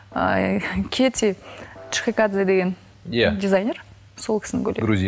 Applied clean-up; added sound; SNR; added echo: none; Piano; 19 dB; none.